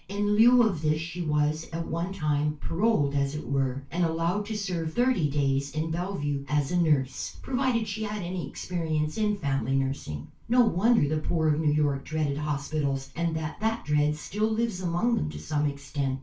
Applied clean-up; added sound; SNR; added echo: none; none; none; reverberation time 0.2 s.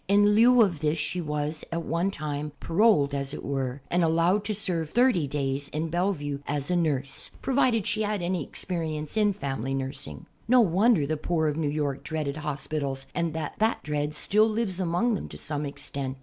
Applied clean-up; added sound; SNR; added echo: none; none; none; none.